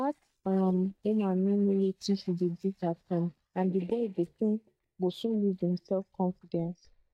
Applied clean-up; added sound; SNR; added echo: neural mask model DeepFilterNet 3.